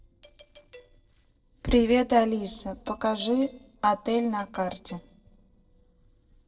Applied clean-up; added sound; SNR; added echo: neural separator model SepFormer DNS4.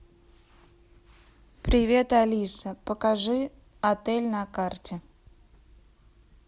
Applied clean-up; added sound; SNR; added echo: none; none; none; none.